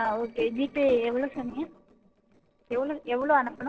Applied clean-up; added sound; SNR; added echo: neural separator model SepFormer DNS4.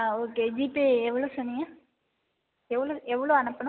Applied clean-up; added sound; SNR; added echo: none; none; none; none.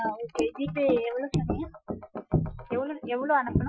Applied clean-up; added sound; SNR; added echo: classical method Wiener filter.